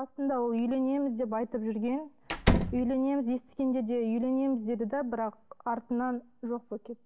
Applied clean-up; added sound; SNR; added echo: none; Slam; -3 dB; none.